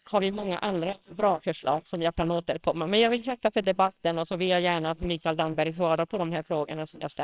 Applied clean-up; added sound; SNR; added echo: neural separator model SepFormer WHAMR!.